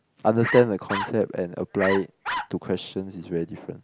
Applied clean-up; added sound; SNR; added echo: none; Bark; 7 dB; none.